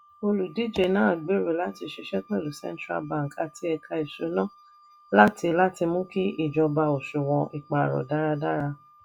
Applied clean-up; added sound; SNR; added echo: classical method log-MMSE.